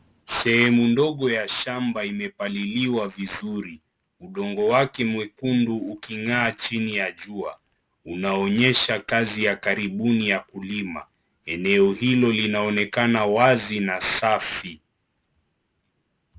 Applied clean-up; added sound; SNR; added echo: none; none; none; none.